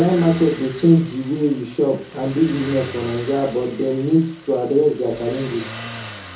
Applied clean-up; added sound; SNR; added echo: none; Motor vehicle (road); 17 dB; reverberation time 0.6 s.